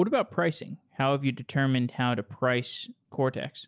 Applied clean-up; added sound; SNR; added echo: none; none; none; none.